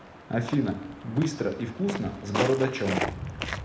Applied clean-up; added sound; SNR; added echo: none; Walk, footsteps; 6 dB; reverberation time 0.7 s.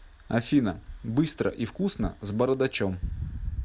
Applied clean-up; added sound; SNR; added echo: none; none; none; none.